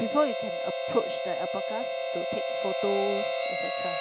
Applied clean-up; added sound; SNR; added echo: none; Harmonica; -2 dB; none.